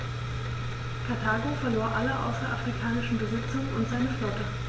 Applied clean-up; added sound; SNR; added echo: none; none; none; none.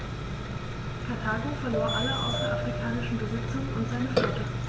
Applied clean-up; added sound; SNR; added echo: none; Burping, eructation; 1 dB; none.